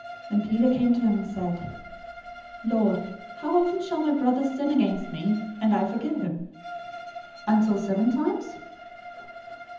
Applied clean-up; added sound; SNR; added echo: none; Bowed string instrument; 15 dB; reverberation time 0.8 s.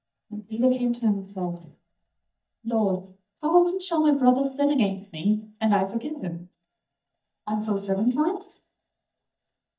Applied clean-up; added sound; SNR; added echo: neural mask model DeepFilterNet 3.